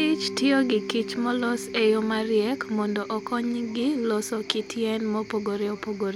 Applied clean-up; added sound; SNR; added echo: none; Mallet percussion; 13 dB; none.